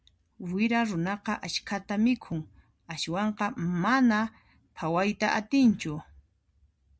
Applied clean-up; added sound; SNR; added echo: none; none; none; none.